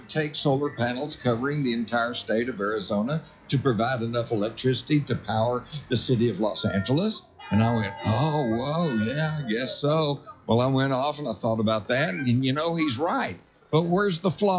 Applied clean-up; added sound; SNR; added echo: classical method log-MMSE.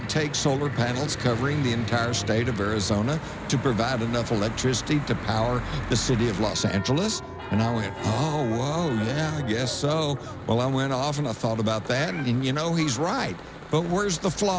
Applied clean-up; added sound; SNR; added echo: none; Church bell / Traffic noise, roadway noise; 9 dB; none.